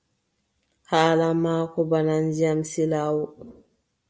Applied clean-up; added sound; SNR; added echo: none; none; none; none.